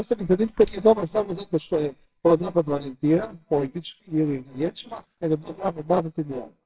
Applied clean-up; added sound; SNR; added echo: neural separator model SepFormer WHAMR!.